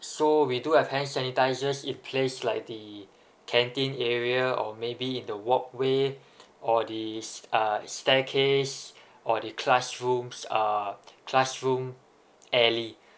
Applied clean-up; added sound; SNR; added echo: none; none; none; none.